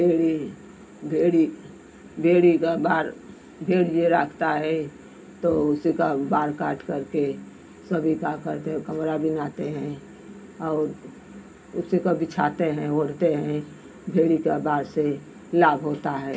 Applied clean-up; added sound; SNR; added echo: none; none; none; reverberation time 0.3 s.